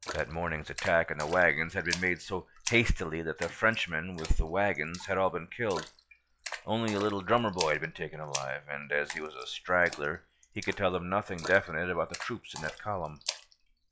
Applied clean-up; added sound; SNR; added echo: classical method log-MMSE.